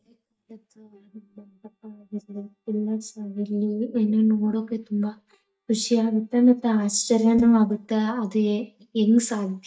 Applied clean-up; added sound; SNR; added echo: neural mask model DeepFilterNet 3.